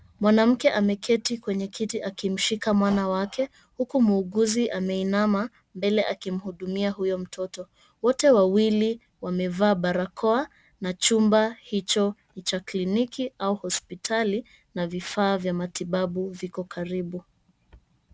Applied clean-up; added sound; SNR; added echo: none; none; none; none.